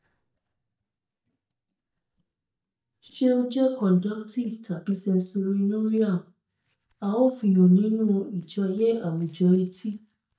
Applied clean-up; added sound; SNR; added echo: neural mask model DeepFilterNet 3.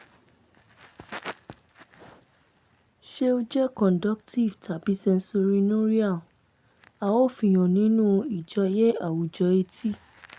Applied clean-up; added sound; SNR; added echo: none; none; none; none.